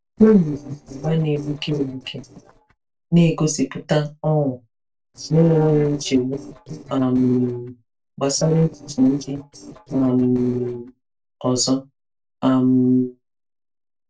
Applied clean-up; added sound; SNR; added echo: neural separator model SepFormer DNS4.